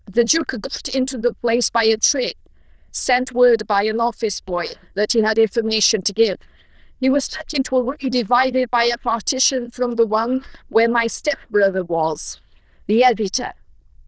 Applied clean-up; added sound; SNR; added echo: neural diffusion model UNIVERSE++.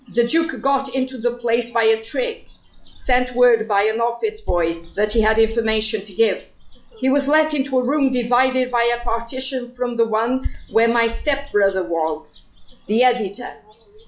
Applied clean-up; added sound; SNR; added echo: classical method log-MMSE.